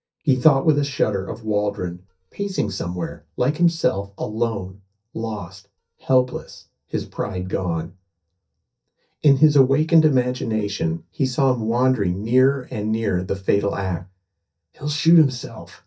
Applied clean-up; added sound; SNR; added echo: neural mask model DeepFilterNet 3.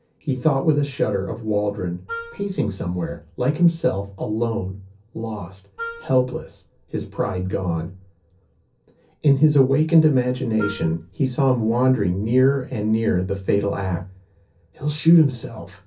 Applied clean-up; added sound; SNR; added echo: none; Wind instrument, woodwind instrument; 14 dB; reverberation time 0.3 s.